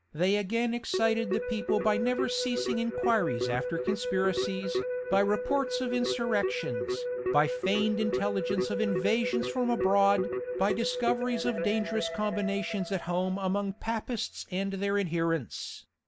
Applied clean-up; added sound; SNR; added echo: none; Keyboard (musical); 4 dB; none.